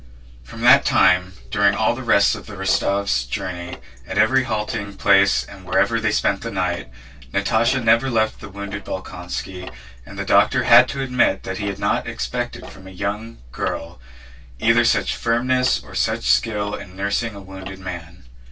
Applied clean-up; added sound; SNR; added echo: none; Tick-tock; 17 dB; reverberation time 0.1 s.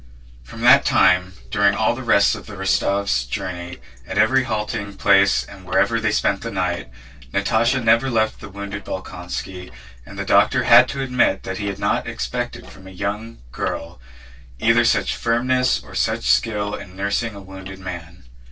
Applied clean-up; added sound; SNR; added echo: neural separator model SepFormer DNS4.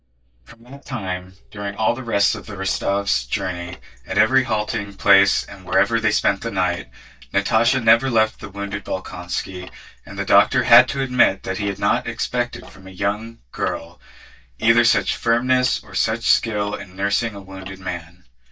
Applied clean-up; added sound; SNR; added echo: neural mask model DeepFilterNet 3.